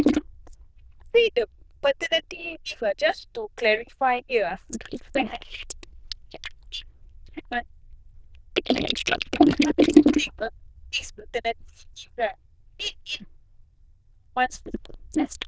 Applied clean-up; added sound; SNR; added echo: neural diffusion model UNIVERSE++.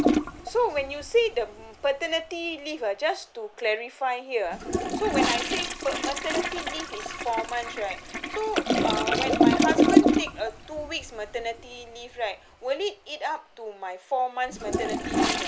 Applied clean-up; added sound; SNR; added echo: none; Toilet flush; -2 dB; none.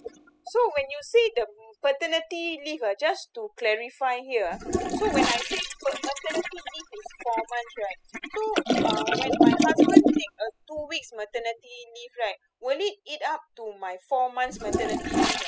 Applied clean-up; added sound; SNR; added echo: classical method spectral subtraction.